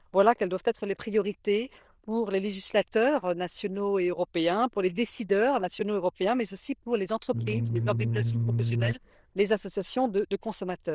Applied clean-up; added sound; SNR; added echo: neural diffusion model UNIVERSE++.